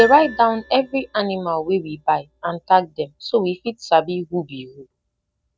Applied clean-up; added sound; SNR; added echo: none; Piano; 17 dB; none.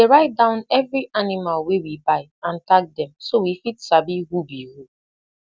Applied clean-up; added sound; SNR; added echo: none; none; none; none.